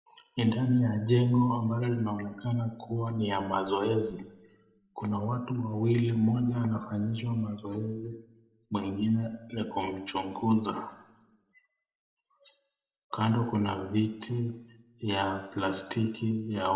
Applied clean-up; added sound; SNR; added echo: none; none; none; reverberation time 0.6 s.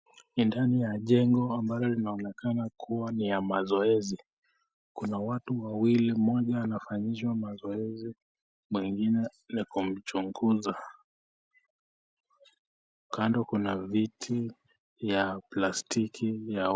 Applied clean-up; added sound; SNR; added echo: none; none; none; none.